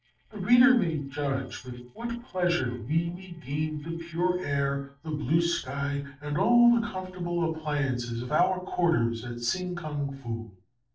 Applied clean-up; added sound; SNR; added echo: neural separator model SepFormer DNS4.